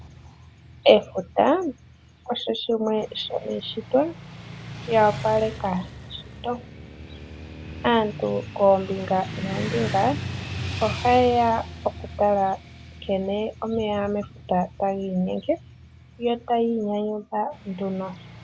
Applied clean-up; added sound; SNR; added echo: none; Motorcycle / Traffic noise, roadway noise; 12 dB; none.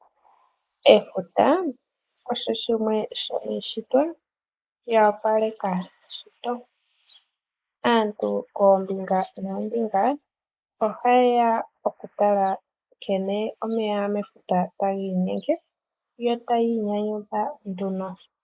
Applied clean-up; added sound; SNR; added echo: neural mask model Resemble Enhance denoiser.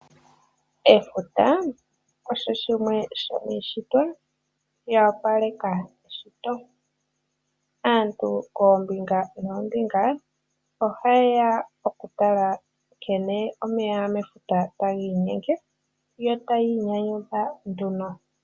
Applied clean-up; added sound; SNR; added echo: none; none; none; none.